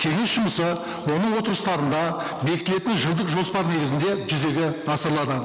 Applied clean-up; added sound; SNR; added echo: none; none; none; none.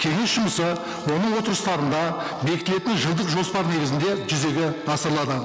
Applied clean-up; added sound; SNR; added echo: none; Trumpet; 20 dB; none.